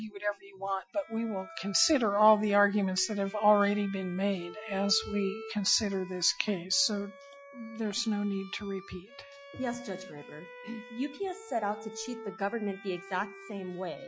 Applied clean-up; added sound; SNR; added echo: classical method Wiener filter.